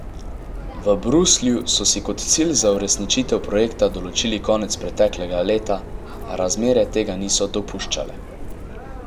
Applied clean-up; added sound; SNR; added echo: none; Subway, metro, underground; 10 dB; none.